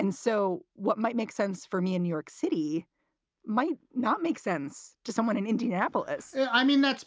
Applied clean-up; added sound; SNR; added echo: none; none; none; none.